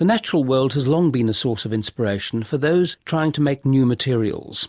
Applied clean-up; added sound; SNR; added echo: none; none; none; none.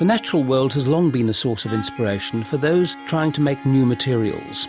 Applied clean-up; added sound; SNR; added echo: none; Harp + Wind instrument, woodwind instrument; 17 dB; none.